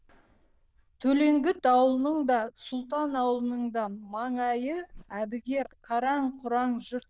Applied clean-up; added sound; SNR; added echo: neural diffusion model UNIVERSE++.